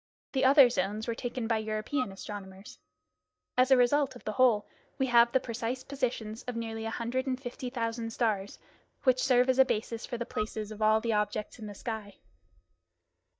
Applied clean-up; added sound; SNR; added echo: neural mask model DeepFilterNet 3.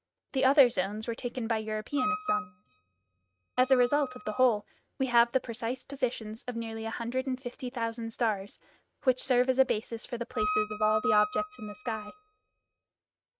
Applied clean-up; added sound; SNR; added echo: neural mask model RNNoise.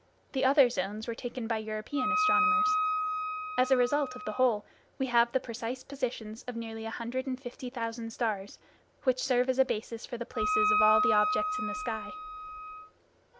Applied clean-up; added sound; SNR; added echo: none; Wind instrument, woodwind instrument; -1 dB; none.